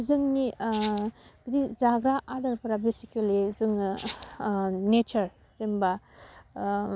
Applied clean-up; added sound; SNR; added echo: none; Rattle (instrument); 9 dB; none.